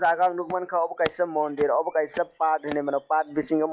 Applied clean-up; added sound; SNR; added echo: classical method log-MMSE.